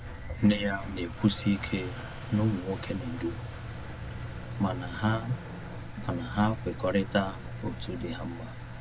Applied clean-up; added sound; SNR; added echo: none; Engine; 7 dB; none.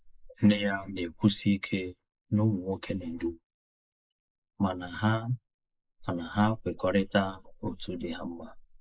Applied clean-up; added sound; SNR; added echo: neural mask model Resemble Enhance denoiser.